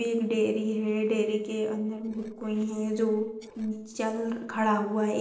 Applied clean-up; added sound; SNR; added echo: neural separator model SepFormer DNS4.